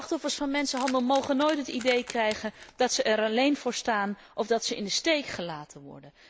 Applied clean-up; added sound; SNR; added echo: none; Keys jangling; 16 dB; none.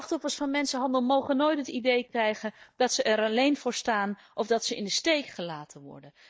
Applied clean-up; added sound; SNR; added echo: neural mask model DeepFilterNet 3.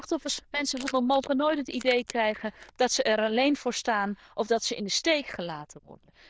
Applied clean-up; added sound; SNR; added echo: neural diffusion model UNIVERSE++.